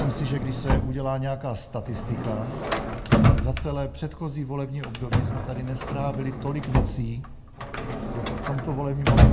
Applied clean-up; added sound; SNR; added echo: none; Drawer open or close; -5 dB; reverberation time 1.6 s.